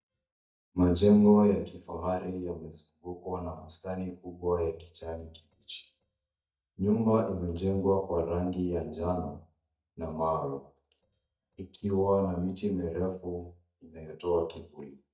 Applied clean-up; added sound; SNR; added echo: neural mask model DeepFilterNet 3.